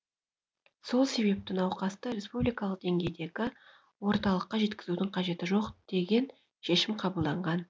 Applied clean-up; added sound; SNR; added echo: none; none; none; none.